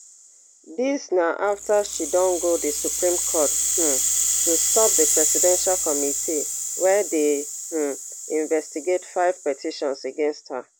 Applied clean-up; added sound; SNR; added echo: none; Rattle (instrument); 2 dB; none.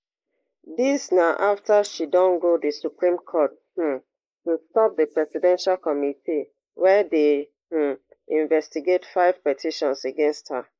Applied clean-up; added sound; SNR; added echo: neural mask model Resemble Enhance denoiser.